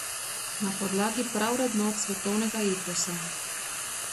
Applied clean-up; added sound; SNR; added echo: none; Frying (food); 3 dB; none.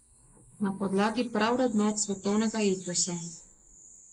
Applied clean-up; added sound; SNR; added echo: neural mask model Resemble Enhance denoiser.